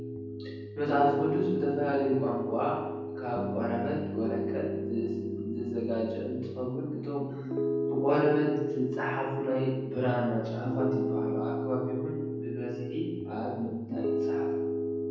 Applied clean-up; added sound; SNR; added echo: none; Piano; 1 dB; reverberation time 1.1 s.